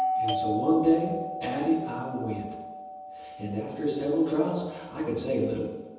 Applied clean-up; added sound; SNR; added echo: none; Doorbell; 6 dB; reverberation time 1.1 s.